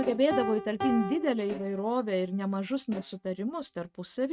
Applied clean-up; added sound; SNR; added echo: neural mask model RNNoise.